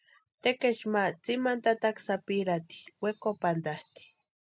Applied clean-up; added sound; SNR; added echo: none; none; none; none.